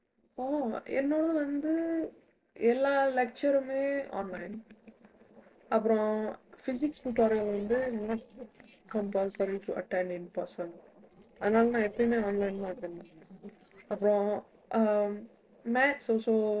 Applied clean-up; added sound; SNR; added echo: neural separator model SepFormer DNS4.